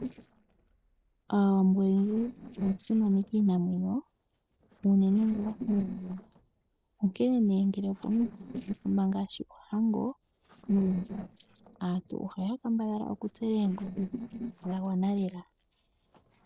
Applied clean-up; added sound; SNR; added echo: neural separator model SepFormer DNS4.